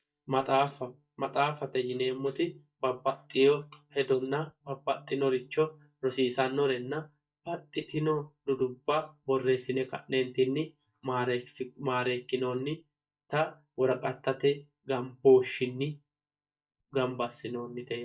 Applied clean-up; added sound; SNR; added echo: neural mask model DeepFilterNet 3.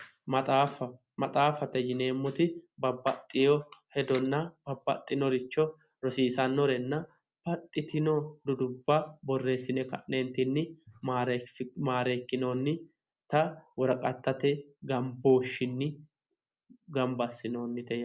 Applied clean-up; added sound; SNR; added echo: none; none; none; none.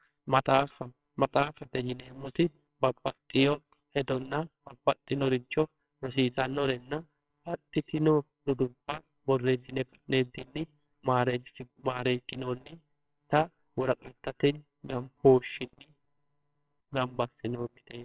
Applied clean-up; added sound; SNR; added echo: neural separator model SepFormer WHAMR!.